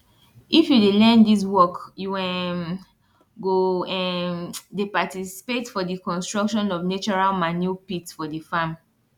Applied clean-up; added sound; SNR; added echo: none; none; none; none.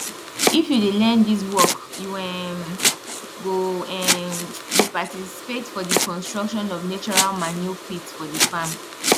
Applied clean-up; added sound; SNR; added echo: none; Domestic sounds, home sounds; 1 dB; none.